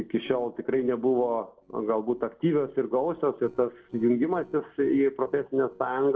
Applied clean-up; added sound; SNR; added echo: neural separator model SepFormer DNS4.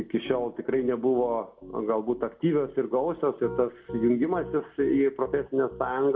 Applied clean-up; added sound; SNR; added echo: none; Piano; 16 dB; reverberation time 0.3 s.